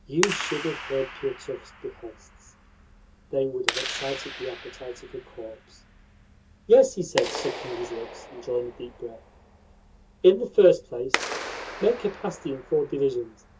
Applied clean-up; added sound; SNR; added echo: none; Clapping; 9 dB; reverberation time 0.2 s.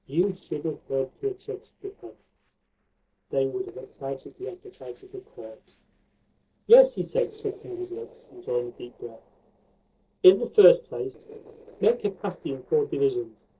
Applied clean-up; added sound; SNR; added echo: neural separator model SepFormer DNS4.